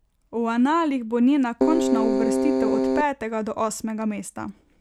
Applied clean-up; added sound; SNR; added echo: none; Keyboard (musical); -3 dB; none.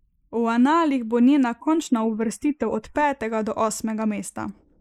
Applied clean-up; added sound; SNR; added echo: neural mask model Resemble Enhance denoiser.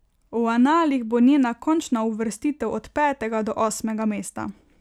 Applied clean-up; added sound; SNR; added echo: none; none; none; none.